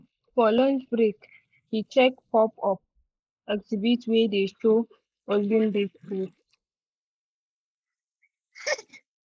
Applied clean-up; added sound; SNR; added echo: neural mask model Resemble Enhance denoiser.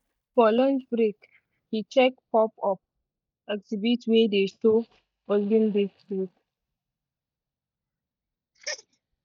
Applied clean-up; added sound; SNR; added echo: neural mask model DeepFilterNet 3.